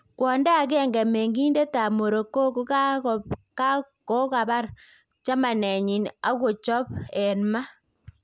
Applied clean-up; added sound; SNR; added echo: none; none; none; none.